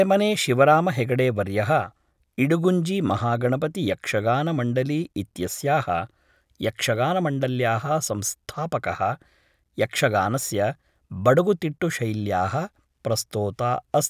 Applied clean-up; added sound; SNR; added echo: none; none; none; none.